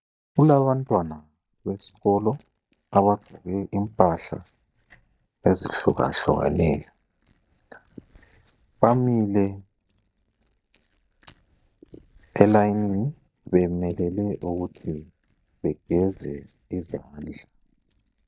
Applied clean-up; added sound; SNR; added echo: neural mask model DeepFilterNet 3.